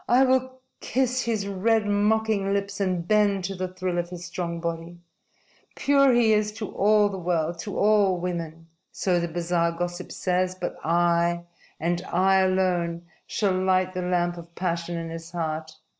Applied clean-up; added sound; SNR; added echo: none; none; none; none.